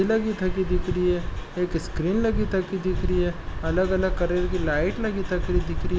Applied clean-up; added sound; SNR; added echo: none; none; none; none.